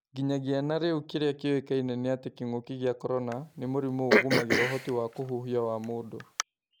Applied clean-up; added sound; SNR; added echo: none; Cough; 0 dB; none.